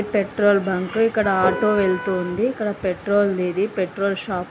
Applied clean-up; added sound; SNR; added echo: none; Wind instrument, woodwind instrument; 14 dB; none.